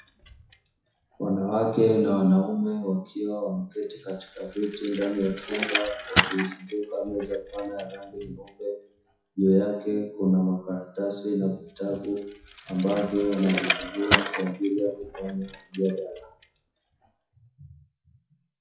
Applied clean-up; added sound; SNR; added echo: classical method WPE with log-MMSE.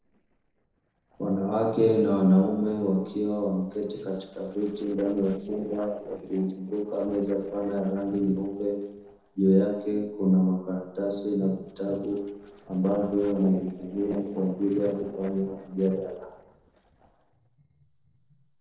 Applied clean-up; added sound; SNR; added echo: neural separator model SepFormer DNS4.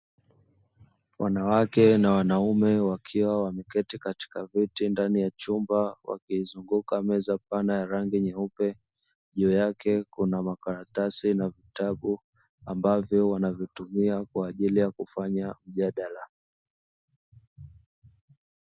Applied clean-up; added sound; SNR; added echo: none; none; none; none.